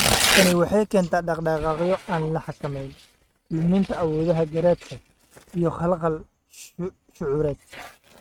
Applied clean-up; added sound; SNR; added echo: neural mask model RNNoise.